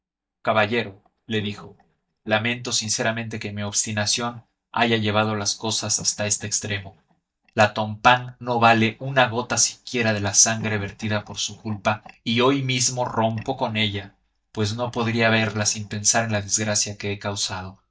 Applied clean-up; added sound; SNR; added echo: neural mask model DeepFilterNet 3.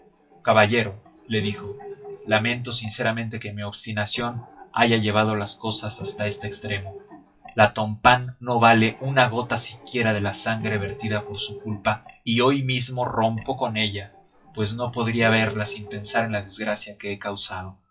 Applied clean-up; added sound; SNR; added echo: classical method WPE with log-MMSE.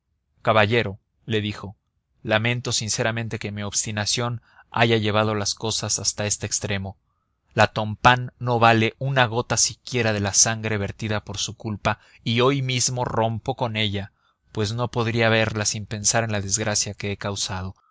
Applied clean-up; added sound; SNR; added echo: none; none; none; none.